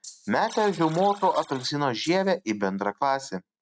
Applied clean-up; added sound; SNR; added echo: neural mask model RNNoise.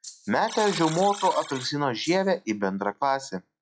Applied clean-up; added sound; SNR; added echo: classical method log-MMSE.